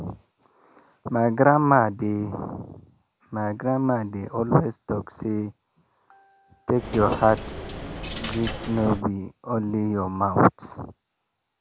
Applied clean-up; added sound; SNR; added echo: none; Coin (dropping); 8 dB; none.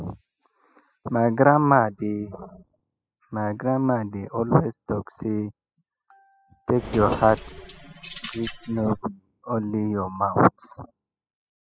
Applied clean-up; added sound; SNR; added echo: classical method spectral subtraction.